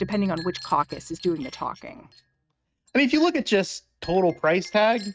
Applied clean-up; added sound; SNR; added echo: neural mask model RNNoise.